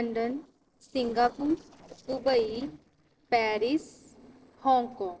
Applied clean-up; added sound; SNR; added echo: neural separator model SepFormer DNS4.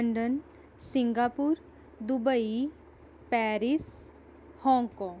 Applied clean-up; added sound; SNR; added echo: none; none; none; none.